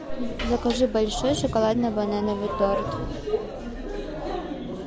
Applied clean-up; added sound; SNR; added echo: none; Guitar; 19 dB; none.